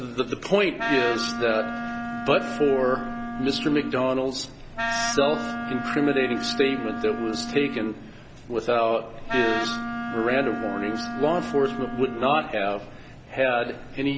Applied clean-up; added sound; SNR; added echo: none; Wind instrument, woodwind instrument; 6 dB; none.